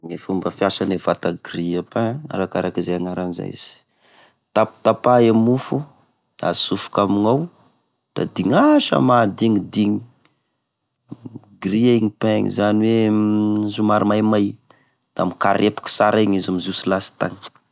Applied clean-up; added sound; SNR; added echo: none; none; none; none.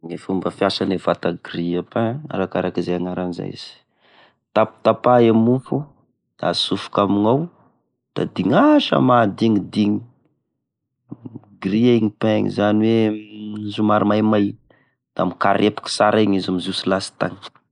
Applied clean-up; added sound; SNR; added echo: neural mask model Resemble Enhance denoiser.